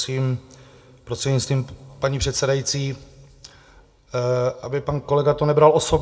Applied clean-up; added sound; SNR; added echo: none; none; none; reverberation time 0.8 s.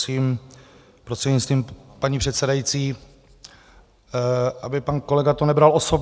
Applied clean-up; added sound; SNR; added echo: none; none; none; none.